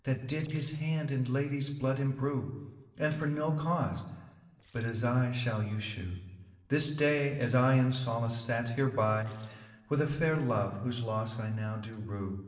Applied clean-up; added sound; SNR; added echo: neural separator model SepFormer DNS4.